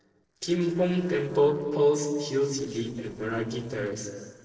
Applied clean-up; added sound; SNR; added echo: neural separator model SepFormer DNS4.